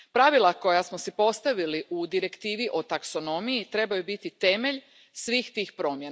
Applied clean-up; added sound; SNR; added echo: none; none; none; none.